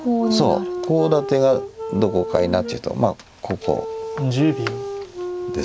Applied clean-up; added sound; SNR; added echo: none; Wind instrument, woodwind instrument; 8 dB; none.